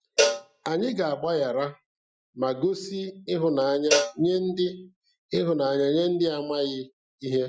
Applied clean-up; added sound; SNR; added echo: classical method Wiener filter.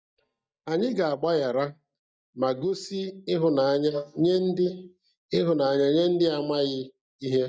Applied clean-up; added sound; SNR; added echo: neural mask model DeepFilterNet 3.